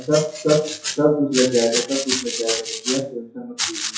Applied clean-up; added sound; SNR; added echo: classical method WPE with log-MMSE.